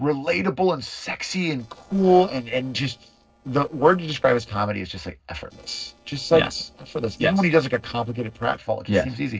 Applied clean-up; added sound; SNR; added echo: neural separator model SepFormer DNS4.